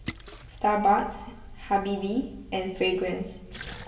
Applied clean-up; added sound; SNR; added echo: none; Splash, splatter; 17 dB; reverberation time 0.9 s.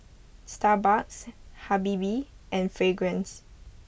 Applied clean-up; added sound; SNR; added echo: none; none; none; none.